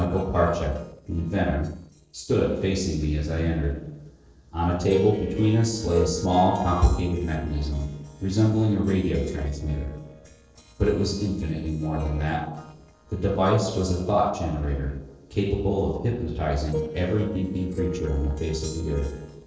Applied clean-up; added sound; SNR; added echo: neural separator model SepFormer DNS4.